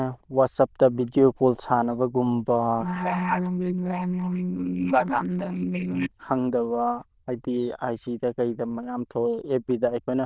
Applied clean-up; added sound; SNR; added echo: neural diffusion model UNIVERSE++.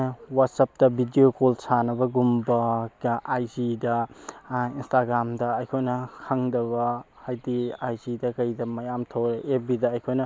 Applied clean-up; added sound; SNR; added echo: none; none; none; none.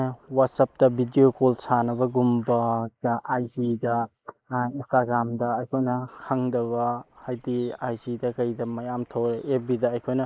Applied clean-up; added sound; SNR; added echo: neural mask model Resemble Enhance denoiser.